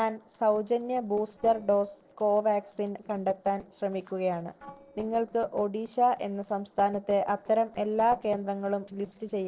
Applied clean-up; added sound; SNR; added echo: neural separator model SepFormer DNS4.